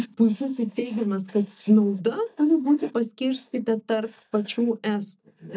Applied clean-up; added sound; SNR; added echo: neural mask model DeepFilterNet 3.